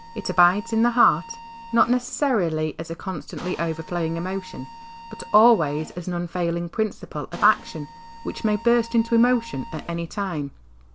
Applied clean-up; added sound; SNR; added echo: none; Mechanisms; 19 dB; none.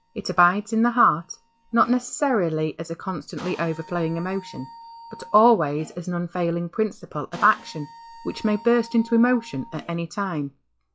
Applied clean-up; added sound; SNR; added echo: classical method log-MMSE.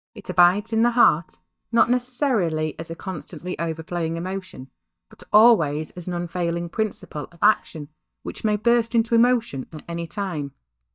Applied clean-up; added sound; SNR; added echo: neural mask model DeepFilterNet 3.